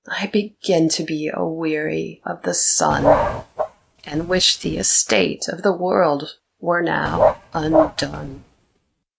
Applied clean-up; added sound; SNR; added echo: neural mask model RNNoise.